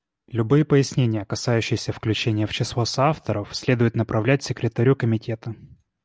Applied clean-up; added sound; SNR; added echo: none; none; none; none.